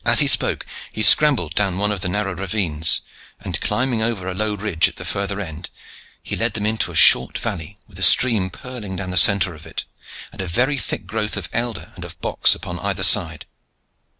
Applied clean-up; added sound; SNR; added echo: none; none; none; none.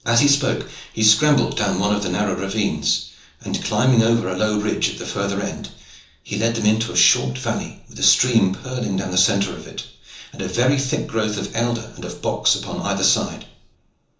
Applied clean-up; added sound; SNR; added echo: none; none; none; reverberation time 0.7 s.